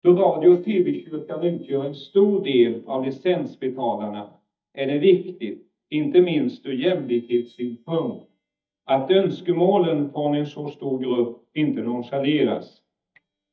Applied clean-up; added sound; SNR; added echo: neural mask model DeepFilterNet 3.